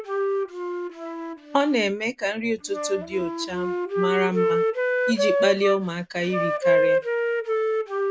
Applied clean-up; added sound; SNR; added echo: none; Wind instrument, woodwind instrument; -2 dB; none.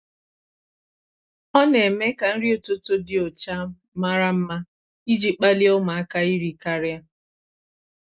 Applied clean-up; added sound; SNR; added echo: none; none; none; none.